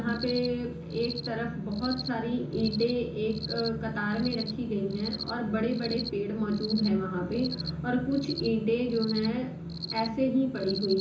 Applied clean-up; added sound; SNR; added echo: none; Cricket; 12 dB; reverberation time 0.7 s.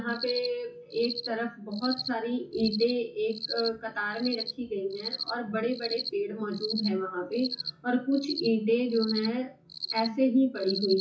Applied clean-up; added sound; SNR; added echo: classical method WPE with log-MMSE.